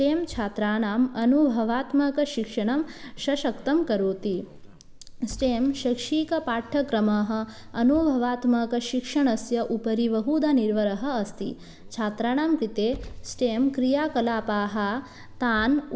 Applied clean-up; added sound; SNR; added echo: none; Car; 18 dB; none.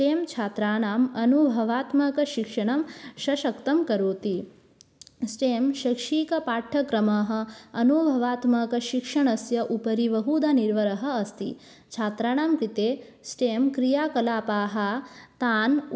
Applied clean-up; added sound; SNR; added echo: none; none; none; none.